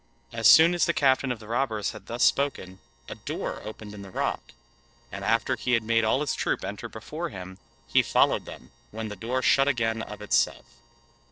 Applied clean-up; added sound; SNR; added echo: neural separator model SepFormer DNS4.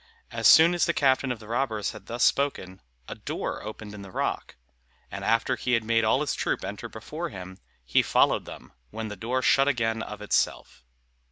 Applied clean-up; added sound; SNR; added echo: none; none; none; none.